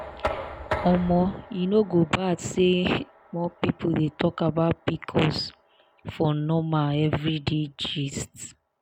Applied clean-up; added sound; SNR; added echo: none; Knock; 14 dB; none.